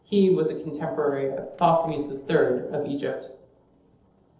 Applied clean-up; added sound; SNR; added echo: neural separator model SepFormer DNS4.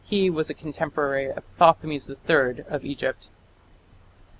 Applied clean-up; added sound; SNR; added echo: none; none; none; none.